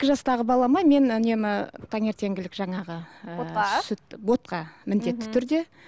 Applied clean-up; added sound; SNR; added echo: none; none; none; none.